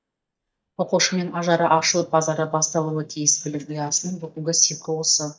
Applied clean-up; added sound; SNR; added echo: neural mask model DeepFilterNet 3.